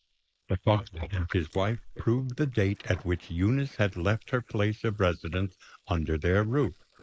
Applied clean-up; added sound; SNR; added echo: neural mask model Resemble Enhance denoiser.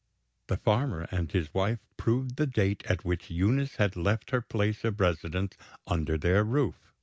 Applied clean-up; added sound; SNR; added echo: none; none; none; none.